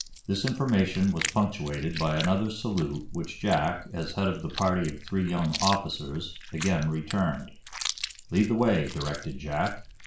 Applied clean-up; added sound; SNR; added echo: none; Chewing, mastication; 10 dB; reverberation time 0.4 s.